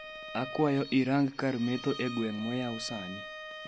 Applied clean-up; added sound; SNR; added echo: none; Bowed string instrument; 12 dB; none.